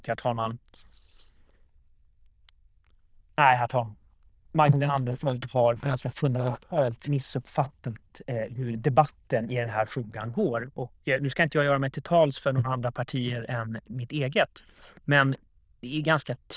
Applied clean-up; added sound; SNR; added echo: neural diffusion model UNIVERSE++.